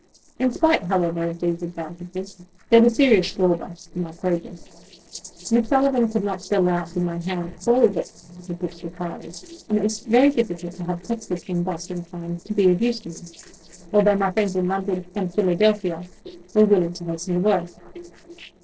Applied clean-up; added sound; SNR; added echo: neural separator model SepFormer DNS4.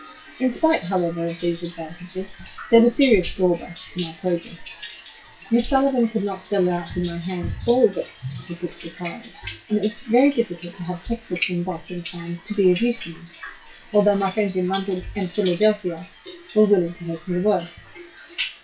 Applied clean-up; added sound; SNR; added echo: classical method WPE with log-MMSE.